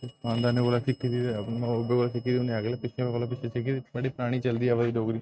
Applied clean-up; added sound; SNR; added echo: neural mask model RNNoise.